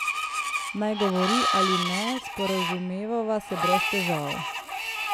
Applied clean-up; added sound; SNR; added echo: none; Screech; -1 dB; none.